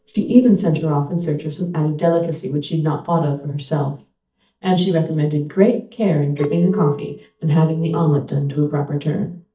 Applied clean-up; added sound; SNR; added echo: neural mask model DeepFilterNet 3.